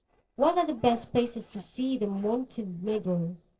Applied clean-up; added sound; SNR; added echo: neural separator model SepFormer DNS4.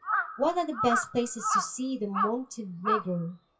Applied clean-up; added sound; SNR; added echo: classical method WPE with log-MMSE.